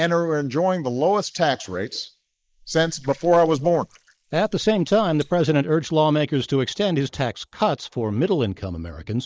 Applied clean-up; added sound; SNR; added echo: neural mask model Resemble Enhance denoiser.